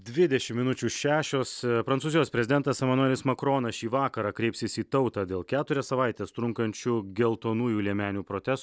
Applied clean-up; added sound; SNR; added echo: none; none; none; none.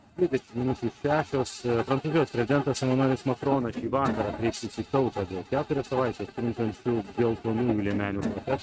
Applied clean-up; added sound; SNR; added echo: neural mask model RNNoise.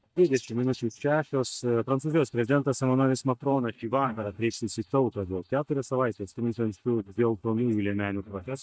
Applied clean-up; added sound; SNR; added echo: neural mask model DeepFilterNet 3.